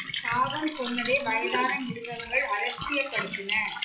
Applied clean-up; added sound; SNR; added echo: classical method WPE with log-MMSE.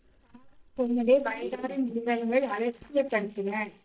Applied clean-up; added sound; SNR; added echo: neural mask model DeepFilterNet 3.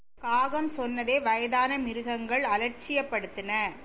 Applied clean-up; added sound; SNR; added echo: none; none; none; none.